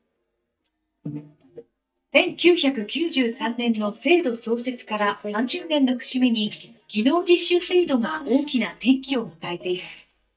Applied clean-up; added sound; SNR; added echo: neural mask model DeepFilterNet 3.